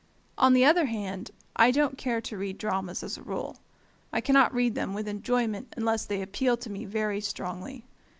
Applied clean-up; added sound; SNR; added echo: none; none; none; none.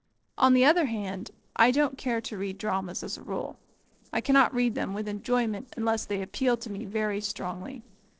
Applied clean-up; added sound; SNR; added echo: neural separator model SepFormer DNS4.